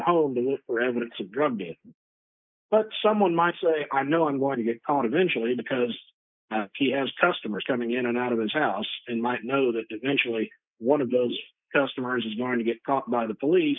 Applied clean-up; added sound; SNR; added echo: neural mask model Resemble Enhance denoiser.